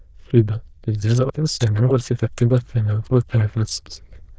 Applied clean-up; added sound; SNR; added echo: neural diffusion model UNIVERSE++.